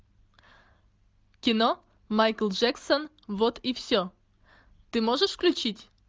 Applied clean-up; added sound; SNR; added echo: none; none; none; none.